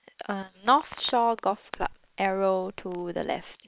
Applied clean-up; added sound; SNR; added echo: neural separator model SepFormer WHAM!.